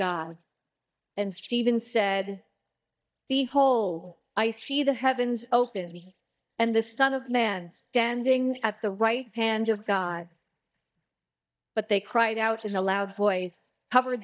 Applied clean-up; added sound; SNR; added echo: neural mask model DeepFilterNet 3.